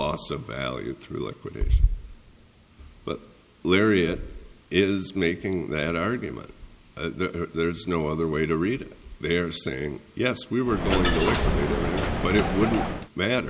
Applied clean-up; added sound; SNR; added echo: none; Coin (dropping); -1 dB; none.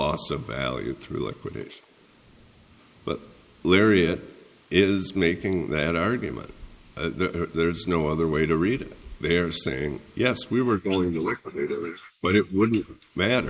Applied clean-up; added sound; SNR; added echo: neural mask model Resemble Enhance denoiser.